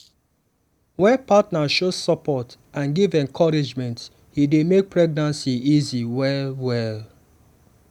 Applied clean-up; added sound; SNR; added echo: none; none; none; none.